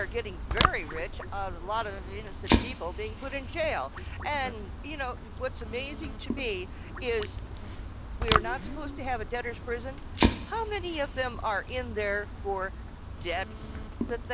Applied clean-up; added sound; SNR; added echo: none; Fire; -2 dB; none.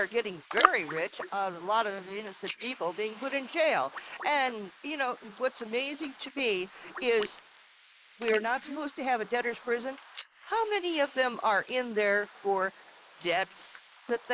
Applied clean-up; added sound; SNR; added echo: neural mask model Resemble Enhance denoiser.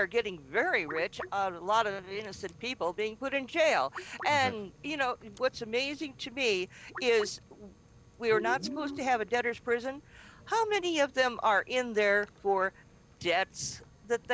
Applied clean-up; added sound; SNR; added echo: none; none; none; none.